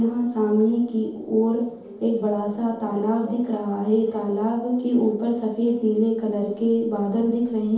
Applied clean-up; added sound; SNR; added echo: none; none; none; reverberation time 0.8 s.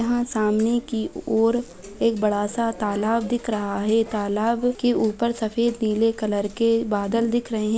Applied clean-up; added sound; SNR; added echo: none; none; none; none.